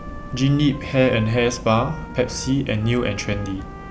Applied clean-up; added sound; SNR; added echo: none; Trumpet; 19 dB; none.